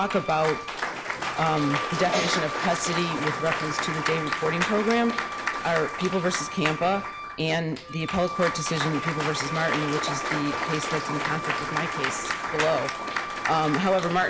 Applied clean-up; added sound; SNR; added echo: none; Wind instrument, woodwind instrument + Applause / Cheering; 3 dB; none.